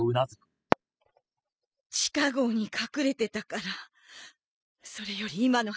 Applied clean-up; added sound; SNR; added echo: classical method spectral subtraction.